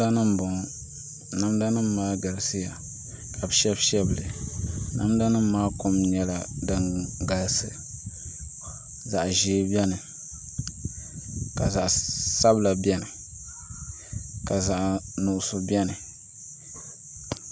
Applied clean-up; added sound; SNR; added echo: none; none; none; none.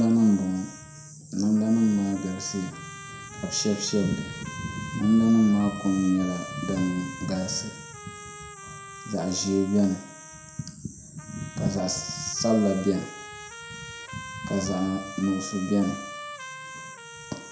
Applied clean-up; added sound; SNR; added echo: none; Trumpet; 15 dB; reverberation time 0.6 s.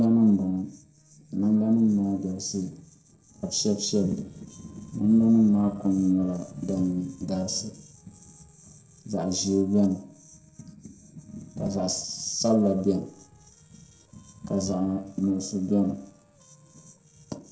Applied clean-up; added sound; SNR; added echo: neural separator model SepFormer DNS4.